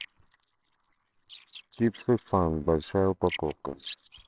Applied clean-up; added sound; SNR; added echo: neural separator model SepFormer WHAMR!.